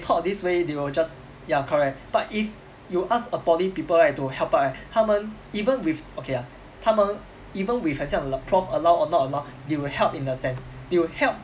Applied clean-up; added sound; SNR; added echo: none; none; none; none.